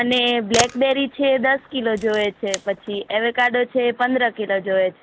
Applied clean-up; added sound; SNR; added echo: none; Camera; 11 dB; none.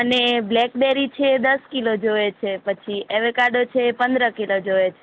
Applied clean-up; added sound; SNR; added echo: none; none; none; none.